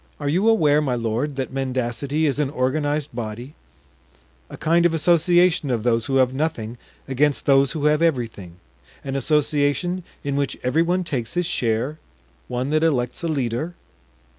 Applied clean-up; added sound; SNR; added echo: none; none; none; none.